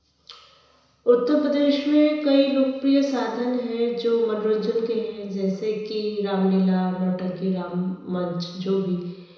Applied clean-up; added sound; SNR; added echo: none; none; none; reverberation time 1.0 s.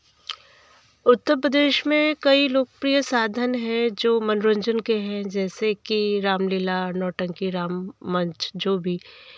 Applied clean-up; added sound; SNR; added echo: none; none; none; none.